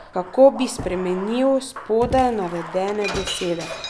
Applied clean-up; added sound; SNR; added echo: none; Shatter + Bathtub (filling or washing); 12 dB; none.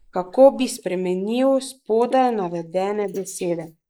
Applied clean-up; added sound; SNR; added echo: neural mask model Resemble Enhance denoiser.